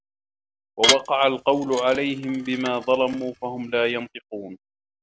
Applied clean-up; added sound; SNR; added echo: none; Dishes, pots, and pans / Glass; 5 dB; none.